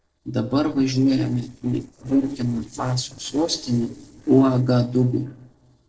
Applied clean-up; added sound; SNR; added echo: neural separator model SepFormer DNS4.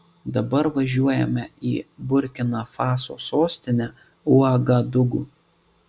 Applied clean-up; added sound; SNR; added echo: none; none; none; none.